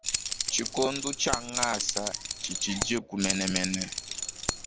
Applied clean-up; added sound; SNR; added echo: none; Keys jangling; 0 dB; none.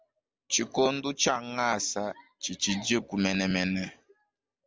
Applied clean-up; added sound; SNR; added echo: none; none; none; none.